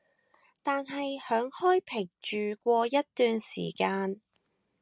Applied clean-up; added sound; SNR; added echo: none; none; none; none.